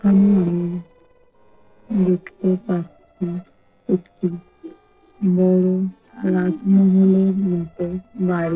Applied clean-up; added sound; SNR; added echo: neural separator model SepFormer DNS4.